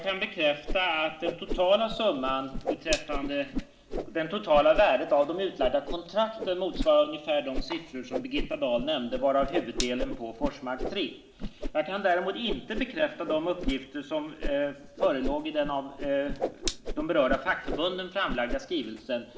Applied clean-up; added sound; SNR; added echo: none; Whoosh, swoosh, swish; 7 dB; reverberation time 1.1 s.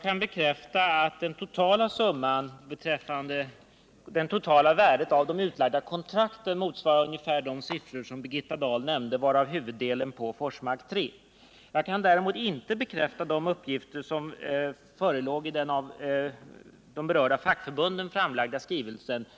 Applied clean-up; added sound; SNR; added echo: none; none; none; none.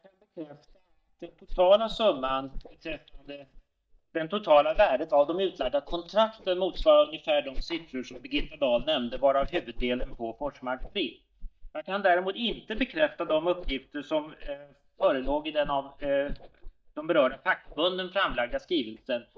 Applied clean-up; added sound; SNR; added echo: neural mask model DeepFilterNet 3.